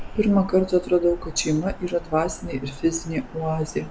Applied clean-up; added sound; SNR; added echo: none; Bird vocalization, bird call, bird song; 13 dB; none.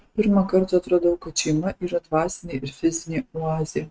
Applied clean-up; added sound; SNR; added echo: neural mask model RNNoise.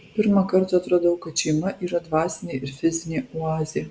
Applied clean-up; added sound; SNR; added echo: none; none; none; none.